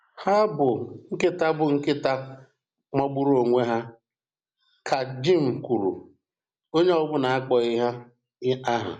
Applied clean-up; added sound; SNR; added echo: none; none; none; none.